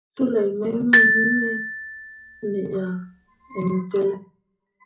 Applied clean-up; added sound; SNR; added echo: none; Glockenspiel; -3 dB; reverberation time 0.4 s.